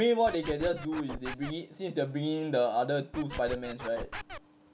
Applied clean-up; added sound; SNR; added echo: none; Scratching (performance technique); 10 dB; none.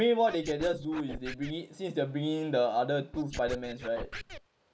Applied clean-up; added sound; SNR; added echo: neural mask model Resemble Enhance denoiser.